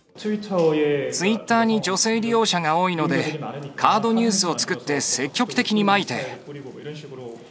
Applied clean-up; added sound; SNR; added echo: none; none; none; none.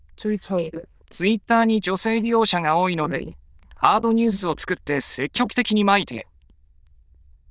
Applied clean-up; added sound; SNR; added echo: neural diffusion model UNIVERSE++.